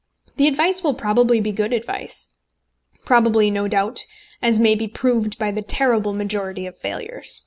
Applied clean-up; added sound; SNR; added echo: none; none; none; none.